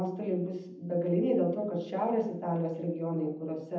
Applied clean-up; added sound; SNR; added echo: none; none; none; reverberation time 0.8 s.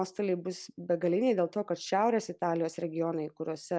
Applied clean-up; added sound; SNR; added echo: none; none; none; none.